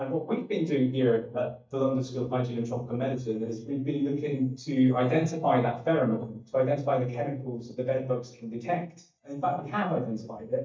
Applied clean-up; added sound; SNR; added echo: neural mask model DeepFilterNet 3.